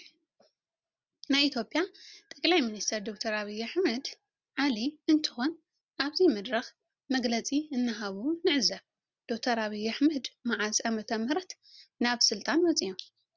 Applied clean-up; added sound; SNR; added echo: none; none; none; none.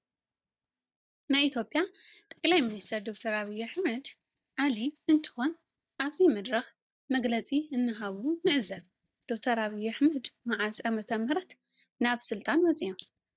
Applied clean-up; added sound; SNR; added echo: neural mask model DeepFilterNet 3.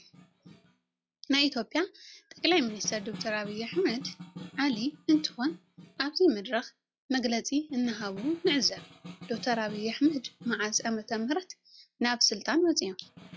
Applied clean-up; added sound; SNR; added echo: classical method log-MMSE.